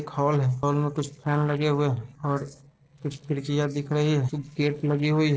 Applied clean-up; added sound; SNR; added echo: neural separator model SepFormer DNS4.